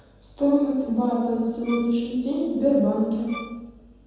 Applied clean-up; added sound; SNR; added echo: none; Bowed string instrument; 17 dB; reverberation time 1.2 s.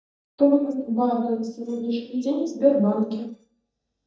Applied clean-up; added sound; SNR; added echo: neural mask model DeepFilterNet 3.